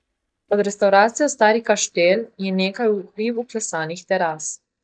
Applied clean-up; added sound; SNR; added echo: neural mask model DeepFilterNet 3.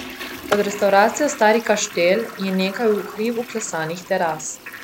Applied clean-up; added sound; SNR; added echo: none; Skateboard + Toilet flush; 13 dB; none.